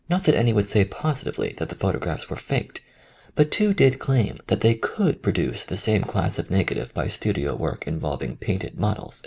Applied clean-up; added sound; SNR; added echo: none; none; none; none.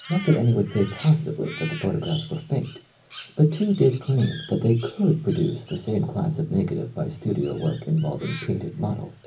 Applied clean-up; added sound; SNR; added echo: none; Crow; 17 dB; reverberation time 0.4 s.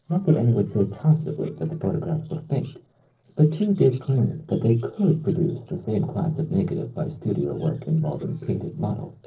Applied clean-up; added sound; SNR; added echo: neural separator model SepFormer DNS4.